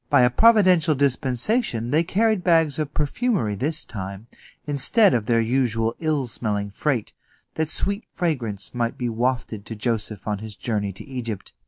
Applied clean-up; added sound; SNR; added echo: none; none; none; none.